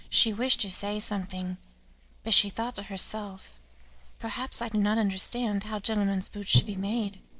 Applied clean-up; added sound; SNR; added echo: neural separator model SepFormer DNS4.